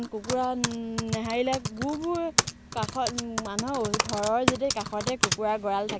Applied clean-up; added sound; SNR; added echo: none; Typing; 2 dB; none.